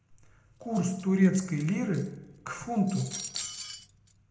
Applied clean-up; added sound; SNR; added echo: none; Cutlery, silverware; 14 dB; reverberation time 0.7 s.